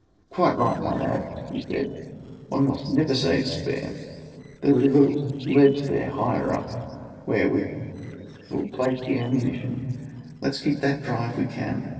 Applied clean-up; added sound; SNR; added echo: neural separator model SepFormer DNS4.